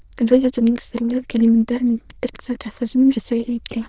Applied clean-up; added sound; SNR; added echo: neural diffusion model UNIVERSE++.